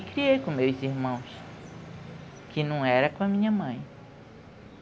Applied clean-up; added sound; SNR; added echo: none; none; none; none.